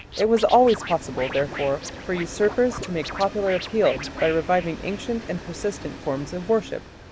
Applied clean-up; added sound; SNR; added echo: none; Scratching (performance technique) + Train; 12 dB; none.